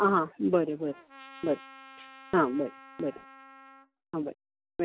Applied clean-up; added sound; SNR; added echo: none; Trumpet; 20 dB; none.